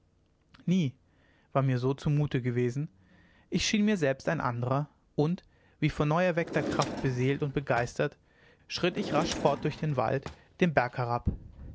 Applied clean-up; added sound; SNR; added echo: none; Drawer open or close; 9 dB; none.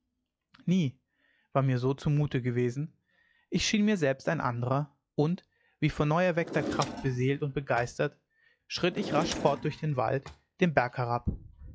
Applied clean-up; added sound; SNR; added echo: classical method log-MMSE.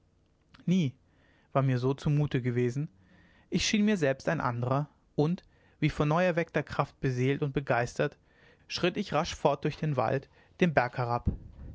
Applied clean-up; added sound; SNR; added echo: none; none; none; none.